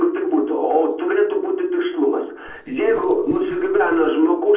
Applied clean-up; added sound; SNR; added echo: neural separator model SepFormer DNS4.